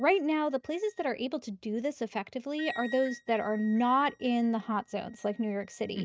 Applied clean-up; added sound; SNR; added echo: neural mask model RNNoise.